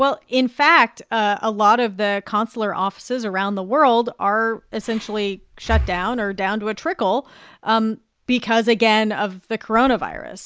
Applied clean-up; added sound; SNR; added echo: none; Breathing; 9 dB; none.